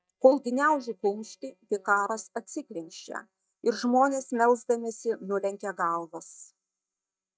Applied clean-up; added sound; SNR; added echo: neural mask model DeepFilterNet 3.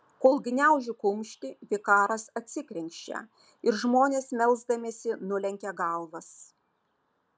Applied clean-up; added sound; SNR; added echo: none; none; none; none.